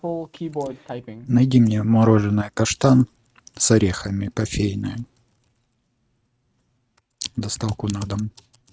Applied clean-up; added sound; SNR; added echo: neural mask model RNNoise.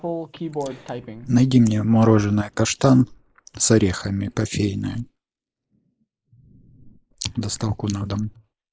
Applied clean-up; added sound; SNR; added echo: neural mask model Resemble Enhance denoiser.